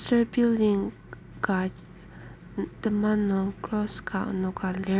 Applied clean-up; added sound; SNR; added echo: none; none; none; none.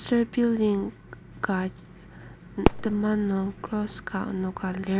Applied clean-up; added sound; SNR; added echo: none; Fireworks; 8 dB; none.